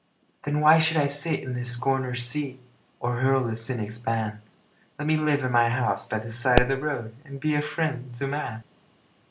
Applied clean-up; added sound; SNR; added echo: none; Explosion; 3 dB; none.